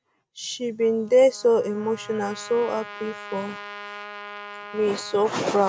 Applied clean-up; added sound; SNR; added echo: none; Trumpet; 16 dB; none.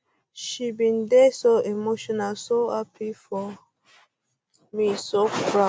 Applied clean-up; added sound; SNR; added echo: none; none; none; none.